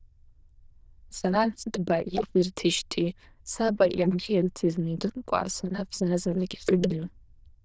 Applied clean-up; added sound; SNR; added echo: neural diffusion model UNIVERSE++.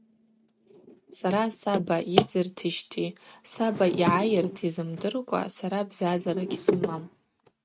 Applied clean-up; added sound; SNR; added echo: neural mask model RNNoise.